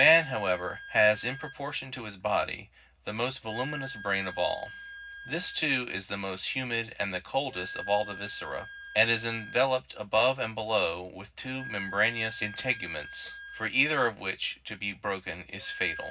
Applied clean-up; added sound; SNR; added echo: none; Wind instrument, woodwind instrument; 15 dB; reverberation time 0.4 s.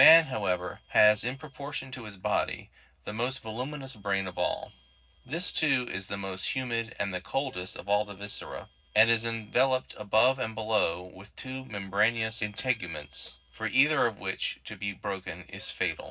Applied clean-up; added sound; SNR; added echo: neural separator model SepFormer DNS4.